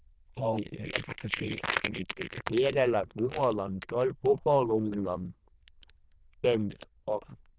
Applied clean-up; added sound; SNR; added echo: neural diffusion model UNIVERSE++.